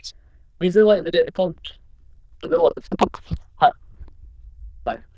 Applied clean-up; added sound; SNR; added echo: neural diffusion model UNIVERSE++.